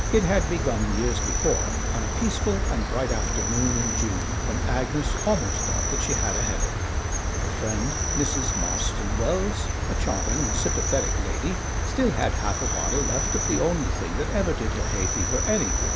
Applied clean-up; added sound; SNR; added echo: none; Cricket; -3 dB; none.